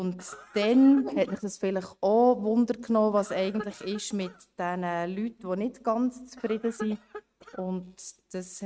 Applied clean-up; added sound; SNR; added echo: neural mask model RNNoise.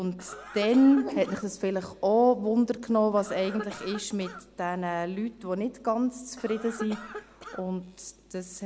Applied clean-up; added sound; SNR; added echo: none; Cough; 15 dB; none.